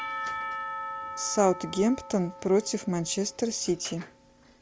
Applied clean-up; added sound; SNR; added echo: none; Church bell / Percussion; 10 dB; none.